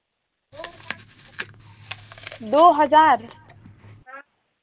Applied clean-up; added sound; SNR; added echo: none; Chewing, mastication; 18 dB; none.